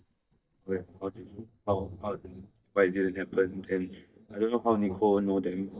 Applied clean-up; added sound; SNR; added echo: neural mask model DeepFilterNet 3.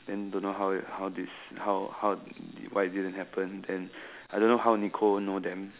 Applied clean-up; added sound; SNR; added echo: none; none; none; none.